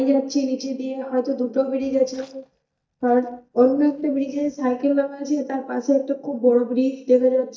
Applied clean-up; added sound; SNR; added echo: neural mask model DeepFilterNet 3.